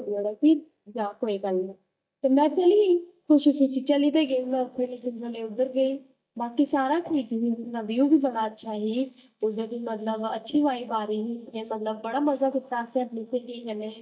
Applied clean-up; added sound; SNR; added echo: neural mask model DeepFilterNet 3.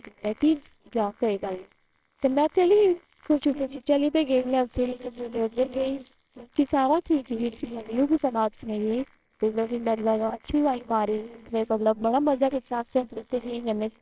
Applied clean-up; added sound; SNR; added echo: neural separator model SepFormer WHAMR!.